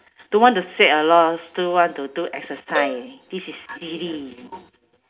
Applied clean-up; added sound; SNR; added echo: none; Cowbell; 12 dB; reverberation time 0.3 s.